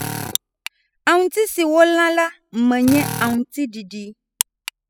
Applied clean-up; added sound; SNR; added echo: classical method spectral subtraction.